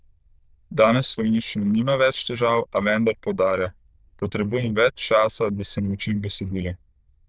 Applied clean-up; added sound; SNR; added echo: neural diffusion model UNIVERSE++.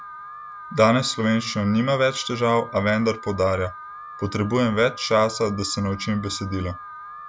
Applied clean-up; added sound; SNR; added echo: none; Alarm; 15 dB; none.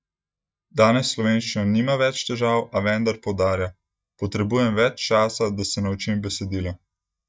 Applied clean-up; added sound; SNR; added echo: neural mask model DeepFilterNet 3.